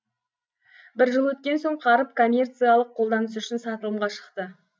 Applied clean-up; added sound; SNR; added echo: none; none; none; none.